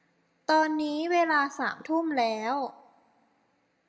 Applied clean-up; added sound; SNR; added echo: none; none; none; reverberation time 0.7 s.